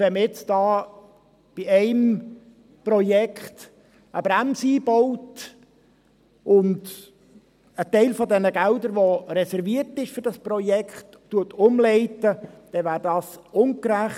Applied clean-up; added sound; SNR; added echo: none; none; none; none.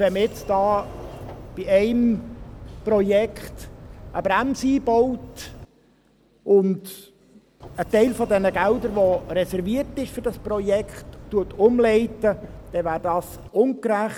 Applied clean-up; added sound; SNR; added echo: none; Sliding door; 17 dB; none.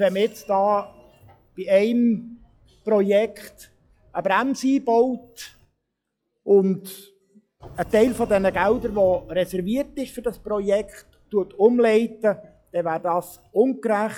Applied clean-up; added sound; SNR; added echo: classical method log-MMSE.